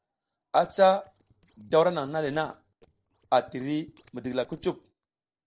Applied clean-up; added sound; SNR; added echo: neural separator model SepFormer DNS4.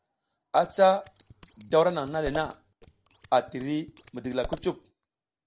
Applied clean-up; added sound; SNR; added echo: none; Scissors; 15 dB; none.